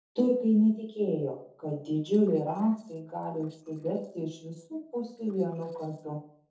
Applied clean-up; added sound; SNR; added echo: neural separator model SepFormer DNS4.